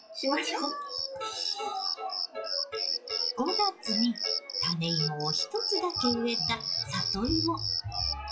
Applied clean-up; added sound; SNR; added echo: classical method WPE with log-MMSE.